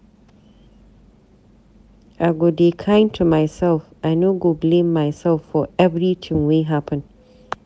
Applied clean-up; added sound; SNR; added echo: none; none; none; none.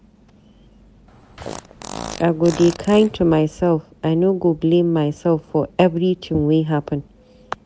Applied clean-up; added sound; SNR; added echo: none; Fart; 14 dB; none.